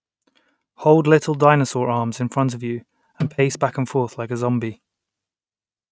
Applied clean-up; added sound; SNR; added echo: neural mask model RNNoise.